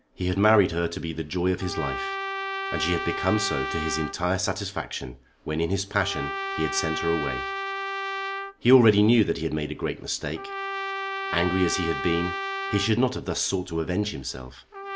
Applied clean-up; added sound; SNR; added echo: none; Trumpet; 7 dB; none.